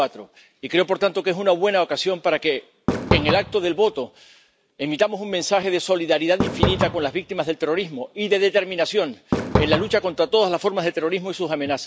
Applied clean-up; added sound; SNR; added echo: none; Fireworks; 3 dB; none.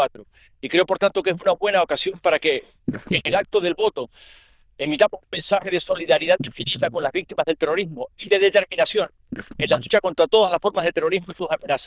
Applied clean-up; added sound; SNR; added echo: neural diffusion model UNIVERSE++.